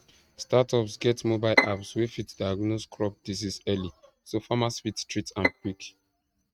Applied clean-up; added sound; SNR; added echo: neural mask model RNNoise.